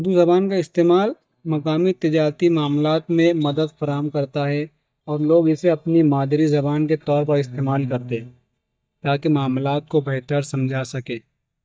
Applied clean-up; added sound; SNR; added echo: neural mask model DeepFilterNet 3.